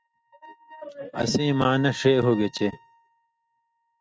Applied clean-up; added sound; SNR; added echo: neural mask model RNNoise.